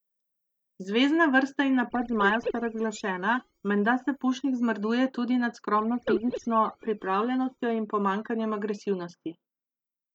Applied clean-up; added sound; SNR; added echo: neural mask model DeepFilterNet 3.